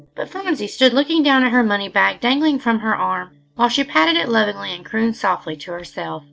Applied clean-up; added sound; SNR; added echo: neural mask model DeepFilterNet 3.